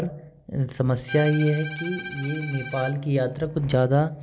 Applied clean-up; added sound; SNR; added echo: none; Bowed string instrument; 13 dB; none.